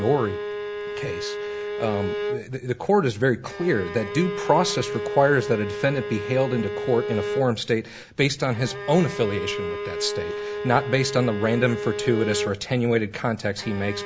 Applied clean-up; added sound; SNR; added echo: none; Bowed string instrument; 7 dB; none.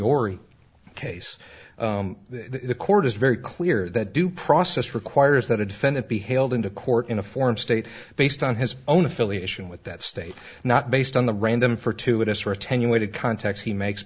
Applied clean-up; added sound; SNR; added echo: none; none; none; none.